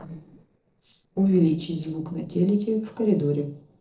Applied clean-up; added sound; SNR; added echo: neural separator model SepFormer DNS4.